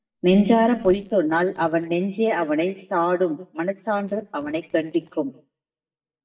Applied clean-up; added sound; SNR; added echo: neural mask model DeepFilterNet 3.